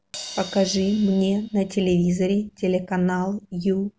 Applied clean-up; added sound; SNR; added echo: none; Crash cymbal; 19 dB; none.